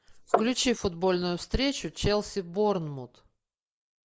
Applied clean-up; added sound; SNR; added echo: neural mask model Resemble Enhance denoiser.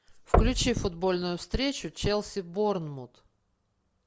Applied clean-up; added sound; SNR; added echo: none; Knock; 1 dB; none.